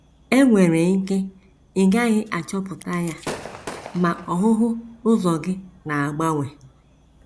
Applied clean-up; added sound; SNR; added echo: none; Gunshot, gunfire / Fireworks; 20 dB; none.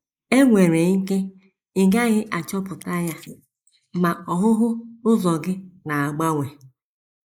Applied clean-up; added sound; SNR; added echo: neural mask model Resemble Enhance denoiser.